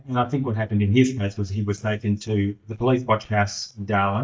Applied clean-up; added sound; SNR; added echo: neural mask model DeepFilterNet 3.